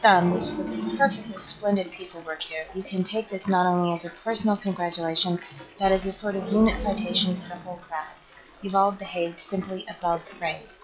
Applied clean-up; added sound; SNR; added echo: classical method log-MMSE.